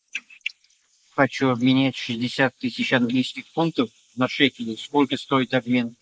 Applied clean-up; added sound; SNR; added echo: neural mask model Resemble Enhance denoiser.